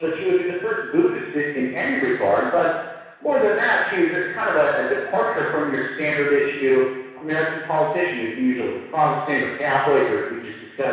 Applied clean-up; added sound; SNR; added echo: none; none; none; reverberation time 1.1 s.